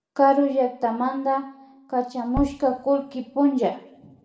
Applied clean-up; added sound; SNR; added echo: none; Tap / Bass drum; 12 dB; reverberation time 0.7 s.